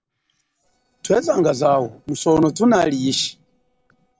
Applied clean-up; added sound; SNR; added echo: neural separator model SepFormer DNS4.